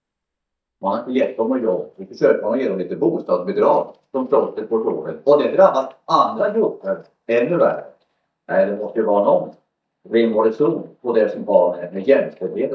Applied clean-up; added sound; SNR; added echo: neural mask model DeepFilterNet 3.